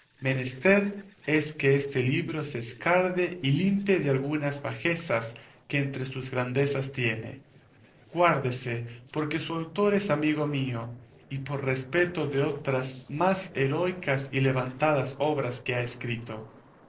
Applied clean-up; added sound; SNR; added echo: neural separator model SepFormer DNS4.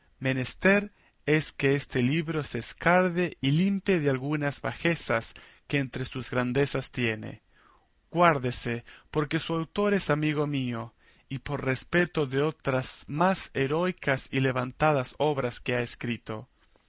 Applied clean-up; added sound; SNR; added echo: none; none; none; none.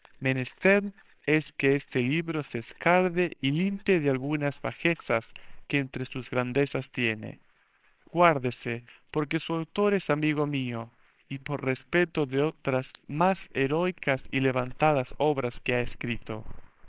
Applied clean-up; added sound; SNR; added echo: neural separator model SepFormer WHAMR!.